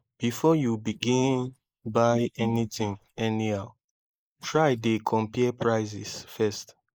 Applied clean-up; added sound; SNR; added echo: neural mask model Resemble Enhance denoiser.